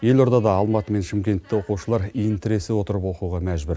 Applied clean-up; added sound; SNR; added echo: none; none; none; none.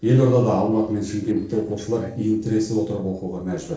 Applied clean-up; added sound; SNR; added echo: neural separator model SepFormer DNS4.